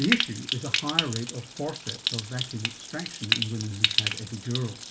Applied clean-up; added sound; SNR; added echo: none; Stream; -2 dB; reverberation time 0.2 s.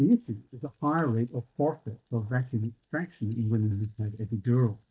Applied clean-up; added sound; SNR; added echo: neural mask model DeepFilterNet 3.